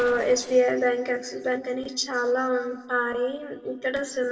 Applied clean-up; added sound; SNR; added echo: neural separator model SepFormer DNS4.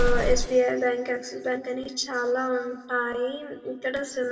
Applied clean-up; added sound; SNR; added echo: none; Explosion; 4 dB; reverberation time 1.8 s.